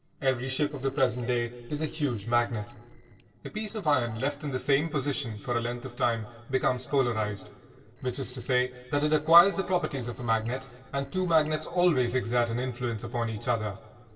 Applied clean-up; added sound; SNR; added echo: neural separator model SepFormer DNS4.